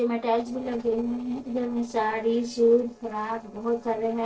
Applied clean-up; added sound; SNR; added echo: neural separator model SepFormer DNS4.